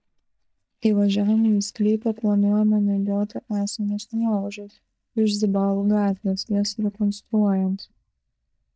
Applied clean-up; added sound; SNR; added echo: neural mask model DeepFilterNet 3.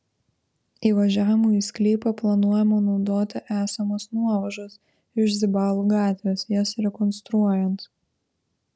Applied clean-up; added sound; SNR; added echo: none; none; none; none.